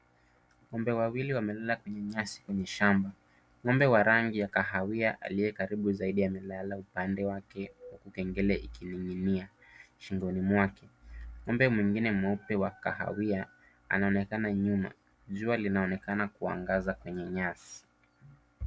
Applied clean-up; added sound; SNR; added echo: none; none; none; none.